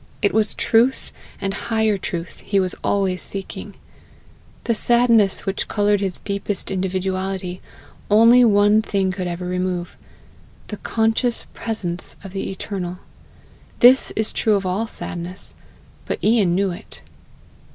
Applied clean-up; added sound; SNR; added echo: none; none; none; none.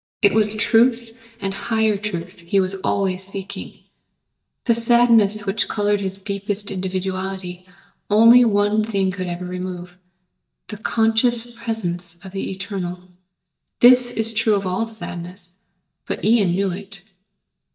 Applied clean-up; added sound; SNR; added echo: neural mask model DeepFilterNet 3.